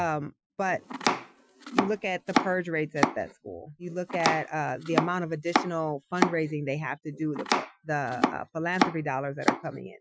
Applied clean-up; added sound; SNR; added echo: classical method Wiener filter.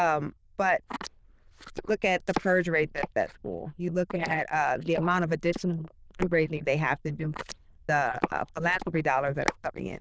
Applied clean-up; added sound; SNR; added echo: neural diffusion model UNIVERSE++.